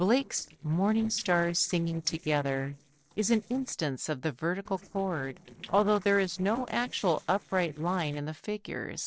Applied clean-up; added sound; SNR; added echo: neural separator model SepFormer DNS4.